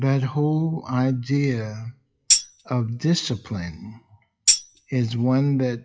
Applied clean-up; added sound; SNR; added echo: classical method WPE with log-MMSE.